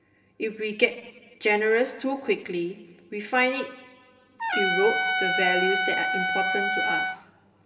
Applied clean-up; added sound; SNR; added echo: none; Trumpet; -2 dB; reverberation time 1.7 s.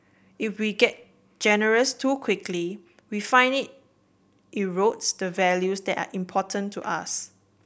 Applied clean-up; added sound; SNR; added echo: none; none; none; none.